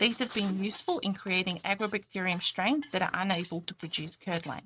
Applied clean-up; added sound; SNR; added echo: neural mask model RNNoise.